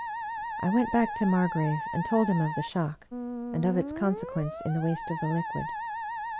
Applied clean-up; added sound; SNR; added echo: none; Musical instrument; 6 dB; none.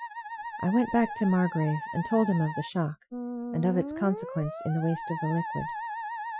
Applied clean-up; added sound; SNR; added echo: classical method Wiener filter.